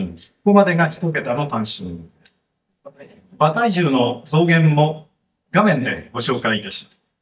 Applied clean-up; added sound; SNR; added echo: neural mask model DeepFilterNet 3.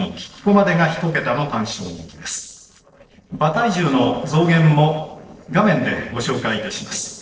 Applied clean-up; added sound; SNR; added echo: neural separator model SepFormer DNS4.